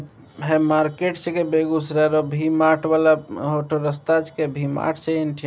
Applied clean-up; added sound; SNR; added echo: none; none; none; none.